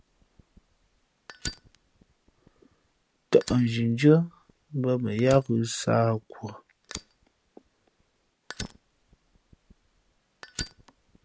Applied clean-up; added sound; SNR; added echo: none; Fire; 17 dB; none.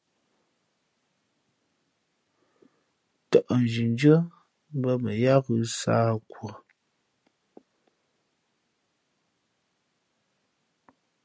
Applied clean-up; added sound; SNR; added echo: none; none; none; none.